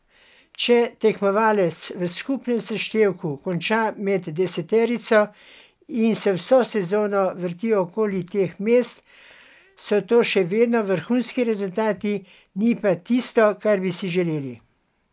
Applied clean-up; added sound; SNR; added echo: none; none; none; none.